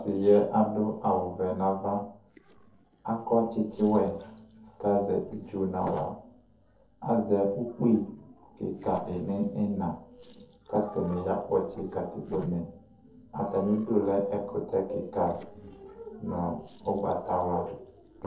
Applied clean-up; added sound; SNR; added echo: neural separator model SepFormer DNS4.